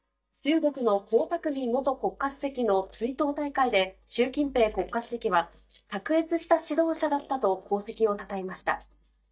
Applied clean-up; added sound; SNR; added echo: neural mask model DeepFilterNet 3.